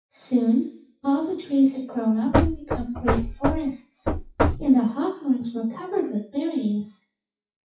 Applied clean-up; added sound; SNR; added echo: classical method WPE with log-MMSE.